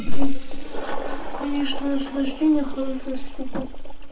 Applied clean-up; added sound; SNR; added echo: none; Toilet flush; 18 dB; reverberation time 0.2 s.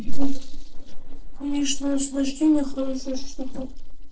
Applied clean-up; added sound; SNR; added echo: neural separator model SepFormer DNS4.